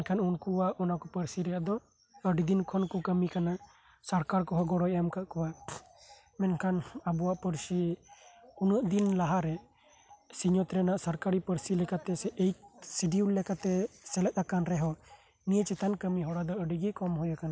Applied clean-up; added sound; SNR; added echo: none; none; none; none.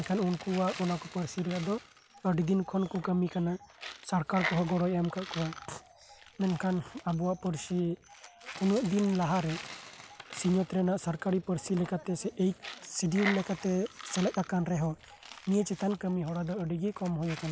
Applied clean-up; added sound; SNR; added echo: none; Coin (dropping); 14 dB; none.